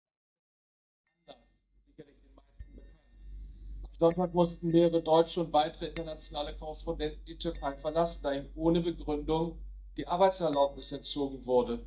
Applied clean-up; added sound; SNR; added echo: neural mask model DeepFilterNet 3.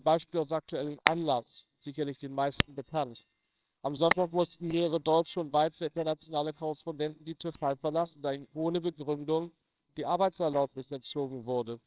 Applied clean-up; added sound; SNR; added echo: neural separator model SepFormer WHAMR!.